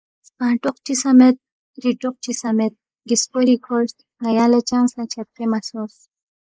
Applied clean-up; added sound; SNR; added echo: neural mask model Resemble Enhance denoiser.